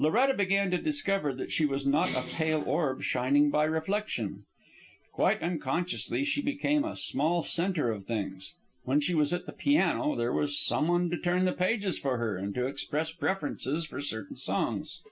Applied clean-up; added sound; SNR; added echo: none; Bell; 11 dB; none.